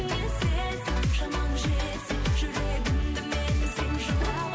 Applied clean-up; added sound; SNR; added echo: none; Bowed string instrument; 18 dB; none.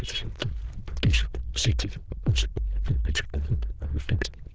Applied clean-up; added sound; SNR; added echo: neural diffusion model UNIVERSE++.